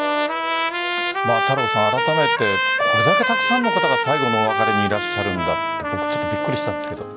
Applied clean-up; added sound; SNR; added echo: none; Trumpet; -3 dB; none.